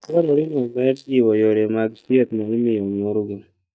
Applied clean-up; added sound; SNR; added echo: neural mask model DeepFilterNet 3.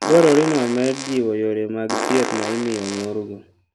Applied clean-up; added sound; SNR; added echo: none; Fart; 8 dB; none.